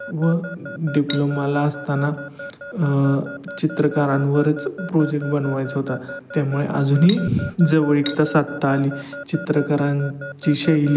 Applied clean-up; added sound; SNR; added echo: none; Alarm / Keyboard (musical) + Cutlery, silverware; 14 dB; none.